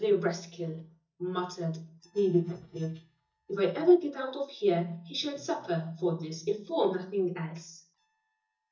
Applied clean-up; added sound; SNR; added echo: neural mask model DeepFilterNet 3.